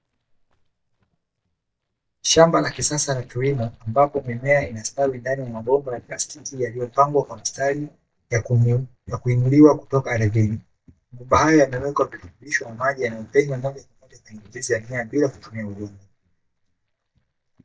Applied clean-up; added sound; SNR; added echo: neural mask model DeepFilterNet 3.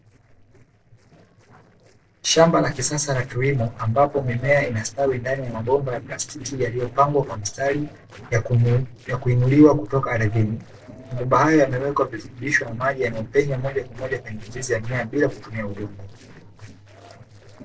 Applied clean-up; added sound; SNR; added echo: neural separator model SepFormer DNS4.